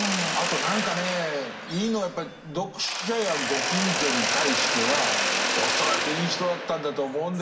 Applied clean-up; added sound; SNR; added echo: none; Mechanisms; -1 dB; reverberation time 2.6 s.